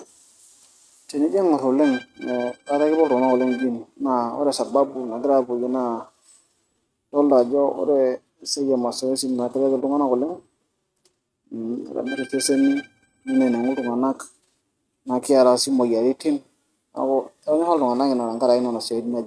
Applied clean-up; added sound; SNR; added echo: neural mask model RNNoise.